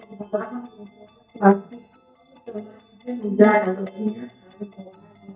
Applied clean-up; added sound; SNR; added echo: neural mask model DeepFilterNet 3.